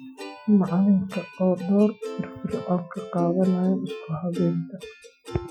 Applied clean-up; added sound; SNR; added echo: classical method Wiener filter.